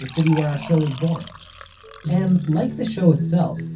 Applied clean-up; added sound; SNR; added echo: none; Fill (with liquid) / Trickle, dribble; 18 dB; reverberation time 0.3 s.